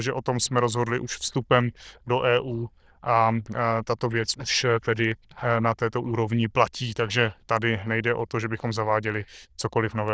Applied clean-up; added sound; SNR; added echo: neural diffusion model UNIVERSE++.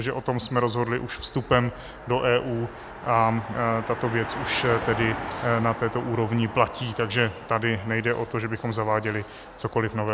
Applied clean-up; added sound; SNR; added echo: none; Car passing by; 12 dB; none.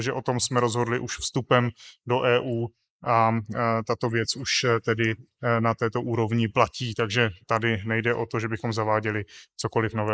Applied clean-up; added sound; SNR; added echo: neural mask model Resemble Enhance denoiser.